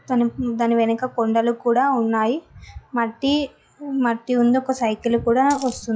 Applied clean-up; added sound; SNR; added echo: classical method log-MMSE.